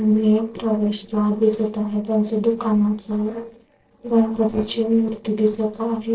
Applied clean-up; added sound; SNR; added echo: neural separator model SepFormer DNS4.